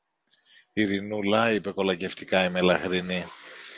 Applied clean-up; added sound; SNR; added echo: none; none; none; none.